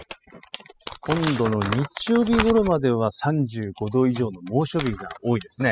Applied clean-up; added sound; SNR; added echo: classical method spectral subtraction.